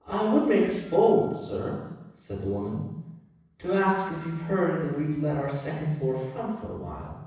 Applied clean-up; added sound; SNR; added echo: neural separator model SepFormer DNS4.